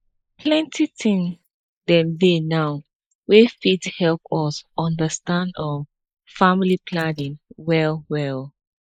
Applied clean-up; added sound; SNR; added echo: neural mask model Resemble Enhance denoiser.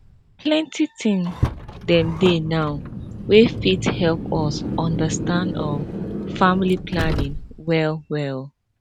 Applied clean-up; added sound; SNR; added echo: none; Car; 7 dB; none.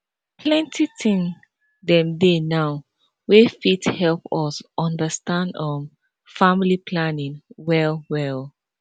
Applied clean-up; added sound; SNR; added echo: none; none; none; none.